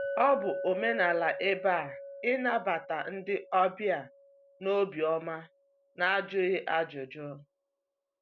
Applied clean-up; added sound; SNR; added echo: none; Chink, clink; 11 dB; none.